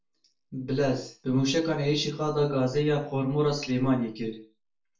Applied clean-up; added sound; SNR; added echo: none; none; none; reverberation time 0.4 s.